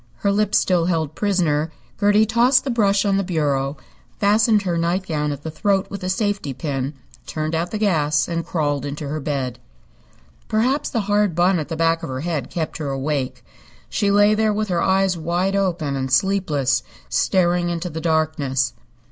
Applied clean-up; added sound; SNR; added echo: none; none; none; none.